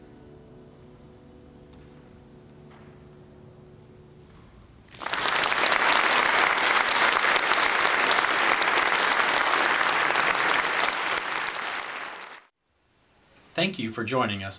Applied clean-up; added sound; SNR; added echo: none; none; none; none.